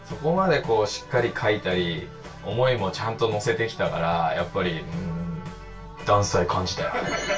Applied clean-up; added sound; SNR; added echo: none; none; none; reverberation time 0.2 s.